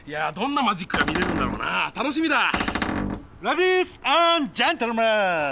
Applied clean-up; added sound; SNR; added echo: none; Cupboard open or close; 3 dB; none.